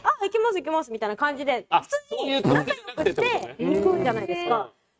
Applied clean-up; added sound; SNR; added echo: neural mask model RNNoise.